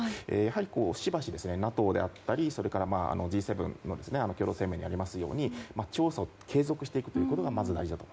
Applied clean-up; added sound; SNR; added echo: none; none; none; none.